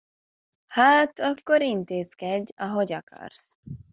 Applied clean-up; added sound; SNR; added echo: none; none; none; none.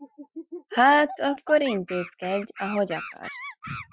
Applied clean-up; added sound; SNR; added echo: classical method Wiener filter.